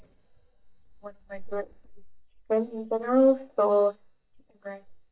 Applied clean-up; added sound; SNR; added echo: neural mask model DeepFilterNet 3.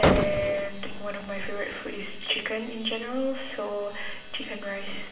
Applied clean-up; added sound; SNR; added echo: none; Gunshot, gunfire; -1 dB; reverberation time 1.0 s.